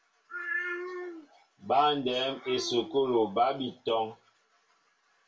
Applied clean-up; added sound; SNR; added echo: none; none; none; reverberation time 0.2 s.